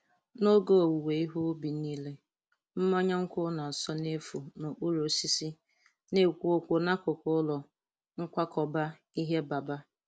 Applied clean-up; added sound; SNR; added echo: none; none; none; none.